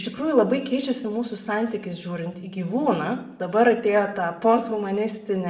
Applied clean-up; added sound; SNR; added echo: none; none; none; reverberation time 0.6 s.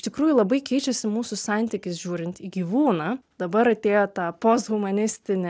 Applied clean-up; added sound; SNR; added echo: none; none; none; none.